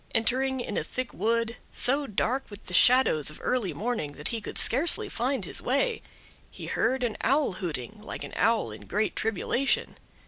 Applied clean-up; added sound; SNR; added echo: none; none; none; none.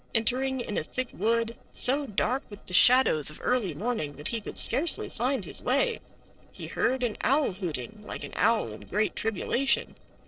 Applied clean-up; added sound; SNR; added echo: neural separator model SepFormer DNS4.